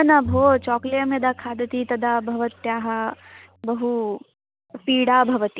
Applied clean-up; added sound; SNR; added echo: none; Bowed string instrument; 15 dB; none.